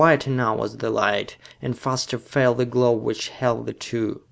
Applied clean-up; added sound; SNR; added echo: none; none; none; none.